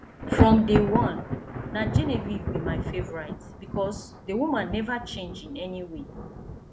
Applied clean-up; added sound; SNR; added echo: none; Thunder; 0 dB; none.